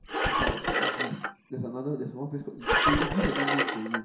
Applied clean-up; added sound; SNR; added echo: none; Engine; -4 dB; reverberation time 0.7 s.